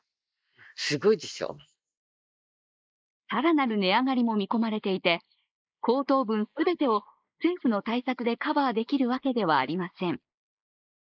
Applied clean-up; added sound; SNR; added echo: neural mask model Resemble Enhance denoiser.